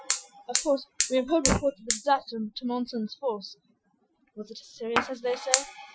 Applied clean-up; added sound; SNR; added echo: classical method Wiener filter.